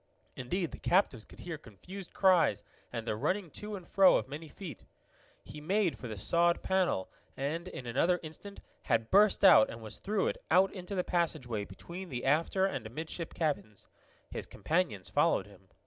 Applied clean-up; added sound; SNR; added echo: none; none; none; none.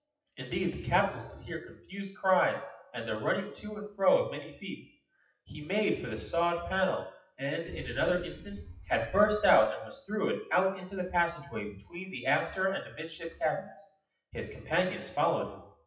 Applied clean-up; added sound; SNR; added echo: classical method WPE with log-MMSE.